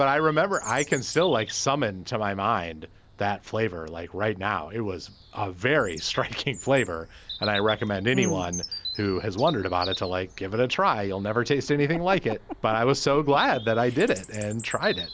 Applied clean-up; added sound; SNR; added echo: none; Bird vocalization, bird call, bird song; 15 dB; none.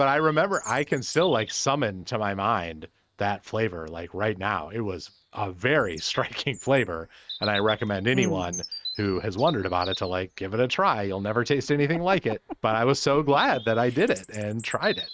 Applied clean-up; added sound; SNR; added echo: neural mask model RNNoise.